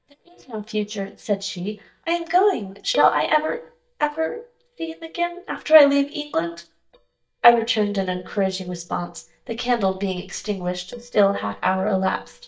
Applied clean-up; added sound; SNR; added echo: neural mask model DeepFilterNet 3.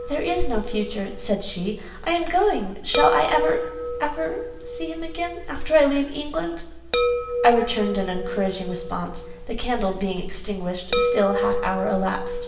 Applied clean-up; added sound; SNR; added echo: none; Chime; 5 dB; reverberation time 1.1 s.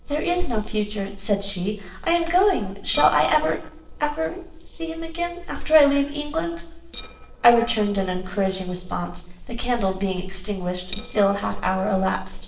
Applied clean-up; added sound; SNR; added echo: neural separator model SepFormer DNS4.